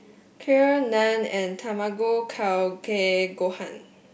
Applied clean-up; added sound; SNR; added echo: none; none; none; none.